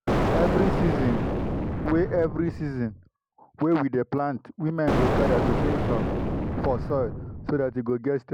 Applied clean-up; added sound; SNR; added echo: none; Explosion; -1 dB; none.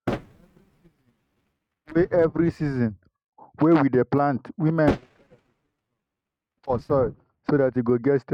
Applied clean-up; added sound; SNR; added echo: neural mask model RNNoise.